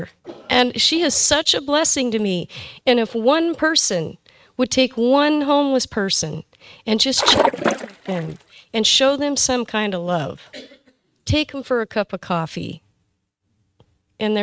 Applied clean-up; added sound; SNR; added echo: neural mask model RNNoise.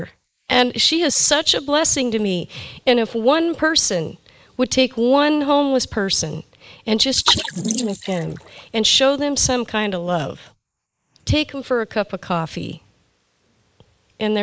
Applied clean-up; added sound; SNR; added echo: neural mask model Resemble Enhance denoiser.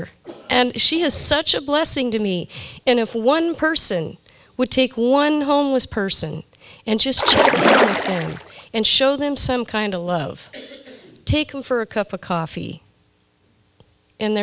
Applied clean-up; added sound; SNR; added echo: none; Splash, splatter; -3 dB; none.